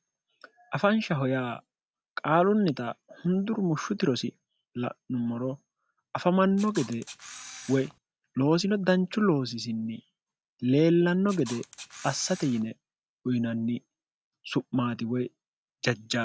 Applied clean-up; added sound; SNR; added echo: none; Camera; 16 dB; none.